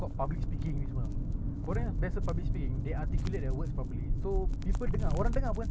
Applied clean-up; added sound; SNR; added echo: none; none; none; none.